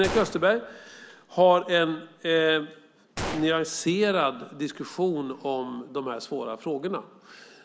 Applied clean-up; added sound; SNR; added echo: none; Gunshot, gunfire; 14 dB; none.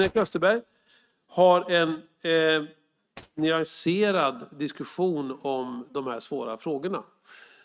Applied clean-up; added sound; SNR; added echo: neural mask model RNNoise.